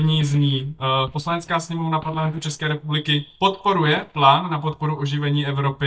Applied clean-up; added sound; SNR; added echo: neural mask model DeepFilterNet 3.